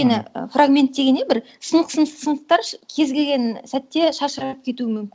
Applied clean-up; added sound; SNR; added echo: none; none; none; none.